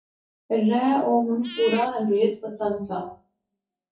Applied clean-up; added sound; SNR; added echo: classical method WPE with log-MMSE.